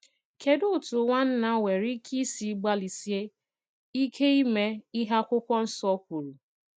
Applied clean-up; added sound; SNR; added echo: none; none; none; none.